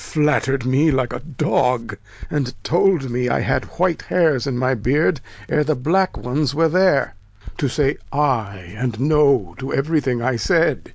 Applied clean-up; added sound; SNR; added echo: none; Crackle; 17 dB; none.